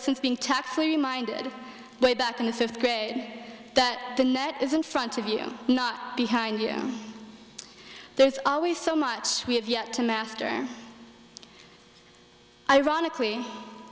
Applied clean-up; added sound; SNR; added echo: none; none; none; none.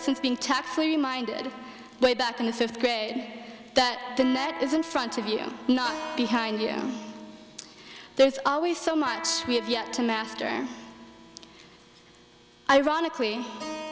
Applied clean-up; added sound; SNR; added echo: none; Keyboard (musical) + Electric guitar; 16 dB; none.